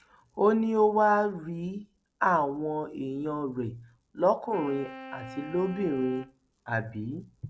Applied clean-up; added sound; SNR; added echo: none; Wind instrument, woodwind instrument; 17 dB; none.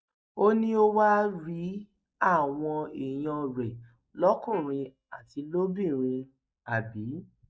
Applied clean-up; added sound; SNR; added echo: neural mask model DeepFilterNet 3.